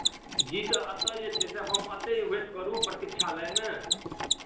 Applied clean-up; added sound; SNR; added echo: none; Mechanisms; -1 dB; reverberation time 0.4 s.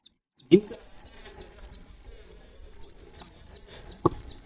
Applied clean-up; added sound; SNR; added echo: neural mask model DeepFilterNet 3.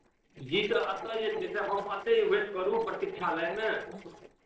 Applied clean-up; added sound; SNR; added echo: neural separator model SepFormer DNS4.